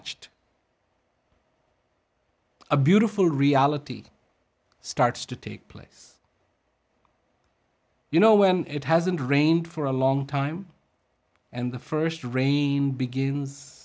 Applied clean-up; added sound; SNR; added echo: none; none; none; none.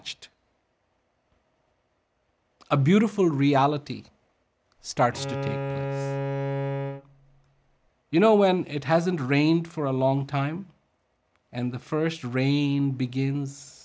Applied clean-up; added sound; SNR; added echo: none; Bowed string instrument; 5 dB; none.